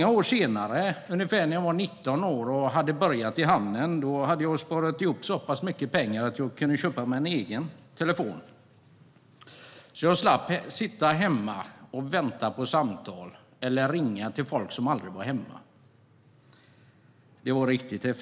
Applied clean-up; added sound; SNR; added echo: none; none; none; none.